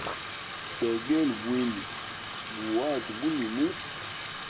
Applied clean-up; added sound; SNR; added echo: none; Bathtub (filling or washing); 7 dB; reverberation time 0.5 s.